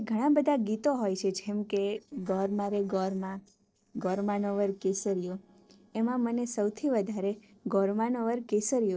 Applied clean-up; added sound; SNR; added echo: neural separator model SepFormer DNS4.